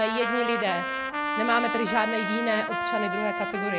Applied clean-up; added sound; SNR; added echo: none; Trumpet; 1 dB; none.